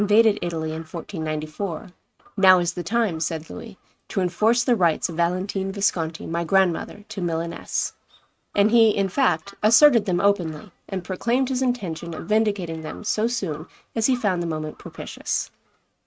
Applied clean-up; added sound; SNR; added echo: neural mask model RNNoise.